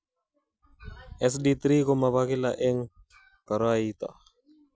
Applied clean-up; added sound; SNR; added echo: none; none; none; none.